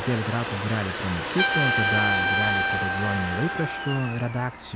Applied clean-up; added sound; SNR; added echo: none; Domestic sounds, home sounds + Trumpet; -1 dB; none.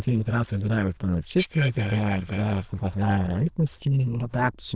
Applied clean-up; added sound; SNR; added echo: neural diffusion model UNIVERSE++.